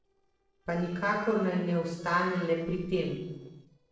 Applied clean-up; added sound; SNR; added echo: neural separator model SepFormer DNS4.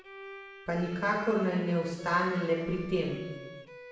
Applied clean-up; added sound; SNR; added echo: none; Bowed string instrument; 15 dB; reverberation time 1.1 s.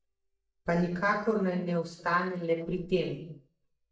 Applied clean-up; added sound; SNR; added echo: neural mask model DeepFilterNet 3.